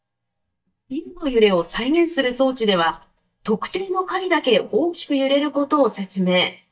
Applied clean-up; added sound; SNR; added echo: neural mask model DeepFilterNet 3.